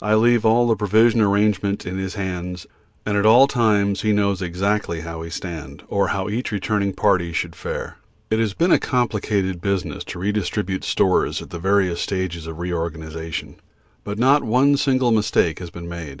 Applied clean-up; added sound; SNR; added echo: none; none; none; none.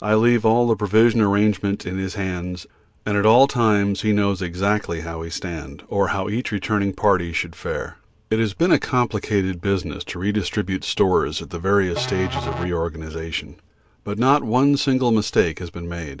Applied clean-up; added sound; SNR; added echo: none; Musical instrument; 12 dB; none.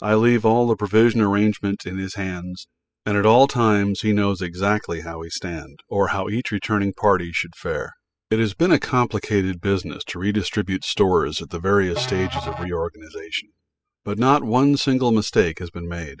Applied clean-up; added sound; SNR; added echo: classical method spectral subtraction.